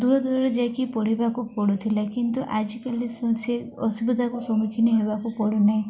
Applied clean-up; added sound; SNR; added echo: none; none; none; none.